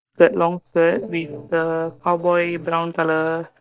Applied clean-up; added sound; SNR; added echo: neural mask model DeepFilterNet 3.